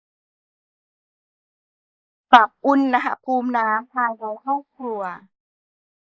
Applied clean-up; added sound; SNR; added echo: neural mask model Resemble Enhance denoiser.